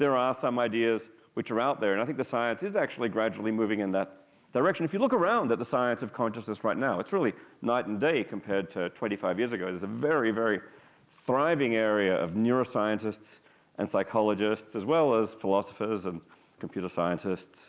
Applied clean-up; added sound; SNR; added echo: none; none; none; none.